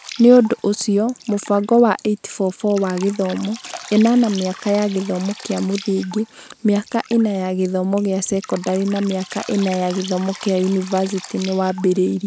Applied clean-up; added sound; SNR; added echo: none; Drip; 18 dB; none.